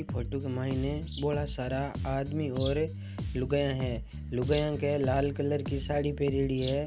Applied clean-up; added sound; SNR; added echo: none; Bass guitar; 6 dB; none.